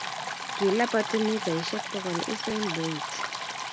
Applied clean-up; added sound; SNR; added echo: none; Stream; 4 dB; none.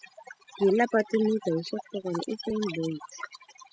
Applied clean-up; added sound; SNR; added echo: classical method spectral subtraction.